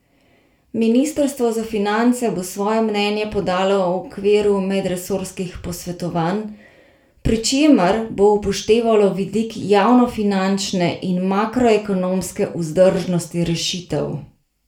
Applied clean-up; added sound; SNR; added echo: none; none; none; reverberation time 0.3 s.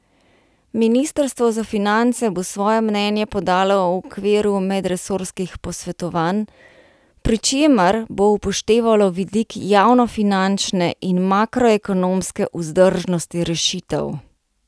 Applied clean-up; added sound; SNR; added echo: none; none; none; none.